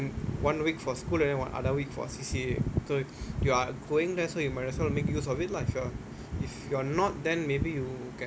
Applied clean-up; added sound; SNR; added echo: none; none; none; none.